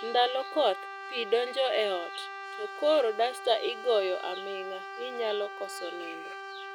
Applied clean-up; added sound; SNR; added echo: none; Brass instrument; 10 dB; none.